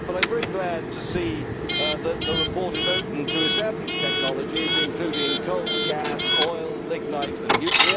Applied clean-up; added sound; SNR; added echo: none; Coin (dropping) / Alarm; -4 dB; none.